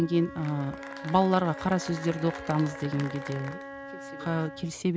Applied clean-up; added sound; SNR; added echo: none; Applause / Cheering + Wind instrument, woodwind instrument; 12 dB; none.